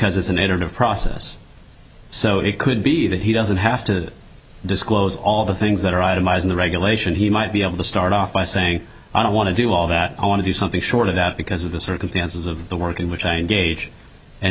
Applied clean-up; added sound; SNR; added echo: none; none; none; none.